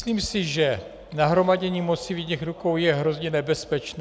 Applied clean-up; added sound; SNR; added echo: none; none; none; none.